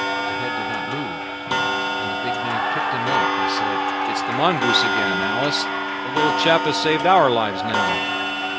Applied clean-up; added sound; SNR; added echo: none; Clock + Cheering; -2 dB; none.